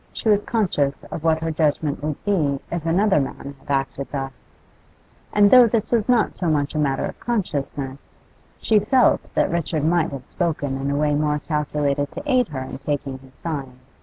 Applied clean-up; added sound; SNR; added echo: none; none; none; none.